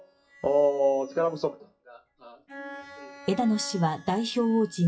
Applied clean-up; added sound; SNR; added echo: classical method WPE with log-MMSE.